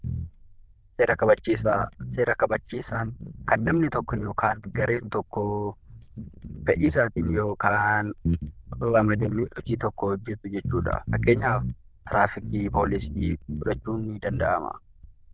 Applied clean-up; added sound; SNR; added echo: neural diffusion model UNIVERSE++.